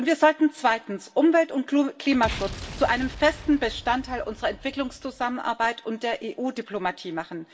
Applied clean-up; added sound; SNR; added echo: none; Boom; 13 dB; reverberation time 0.2 s.